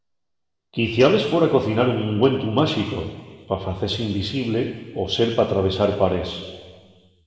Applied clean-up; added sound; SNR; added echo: none; none; none; reverberation time 1.6 s.